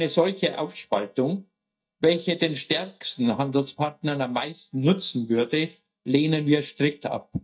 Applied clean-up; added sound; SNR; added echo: neural mask model DeepFilterNet 3.